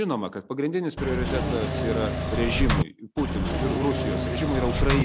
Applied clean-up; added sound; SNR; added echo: none; Engine / Mechanisms; -2 dB; none.